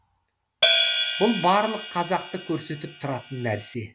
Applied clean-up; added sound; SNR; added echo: none; Hi-hat; -3 dB; none.